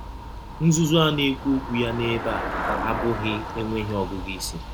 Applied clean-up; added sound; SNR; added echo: none; Traffic noise, roadway noise / Bicycle; 7 dB; none.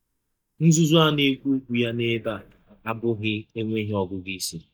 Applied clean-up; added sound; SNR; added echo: neural mask model DeepFilterNet 3.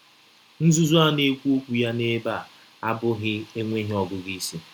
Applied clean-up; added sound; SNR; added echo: none; none; none; none.